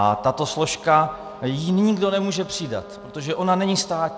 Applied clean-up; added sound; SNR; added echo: none; Trumpet; 20 dB; none.